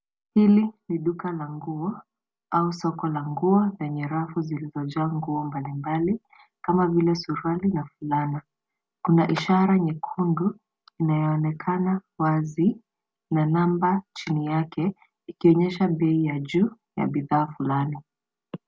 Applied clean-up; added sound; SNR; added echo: none; Clapping; 18 dB; none.